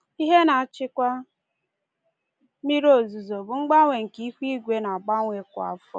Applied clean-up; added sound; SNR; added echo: none; none; none; none.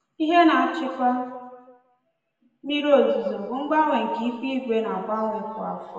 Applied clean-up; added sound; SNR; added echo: none; none; none; reverberation time 1.2 s.